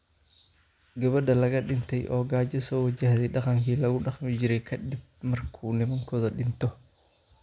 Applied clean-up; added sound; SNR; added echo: none; none; none; none.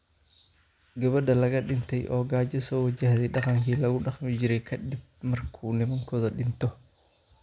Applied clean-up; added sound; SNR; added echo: none; Chink, clink; 16 dB; none.